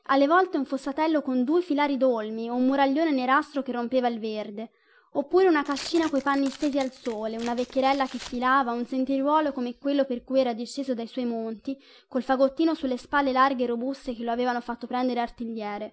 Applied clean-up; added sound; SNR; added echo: none; Tearing; 19 dB; none.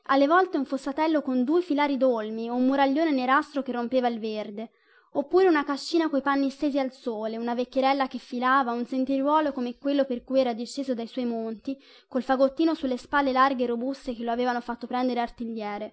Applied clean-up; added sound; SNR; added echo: none; none; none; none.